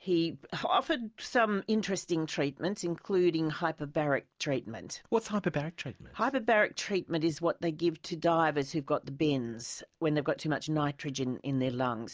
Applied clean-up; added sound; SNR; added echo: none; none; none; none.